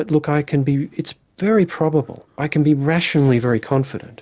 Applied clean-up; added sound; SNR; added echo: none; none; none; none.